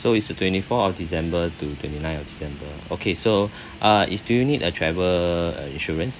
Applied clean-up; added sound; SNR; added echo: none; none; none; none.